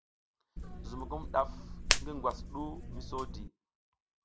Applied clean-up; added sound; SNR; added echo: none; Hands; -3 dB; none.